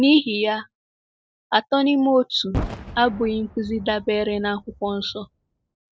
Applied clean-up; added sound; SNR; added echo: none; Boom; 12 dB; none.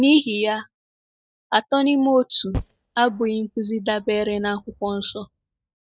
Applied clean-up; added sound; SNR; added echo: neural mask model DeepFilterNet 3.